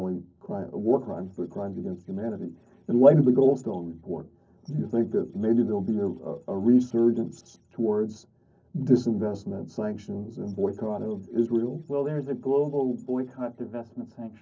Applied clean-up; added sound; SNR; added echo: neural separator model SepFormer DNS4.